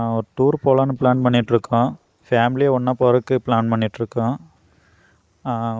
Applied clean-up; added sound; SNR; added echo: neural mask model Resemble Enhance denoiser.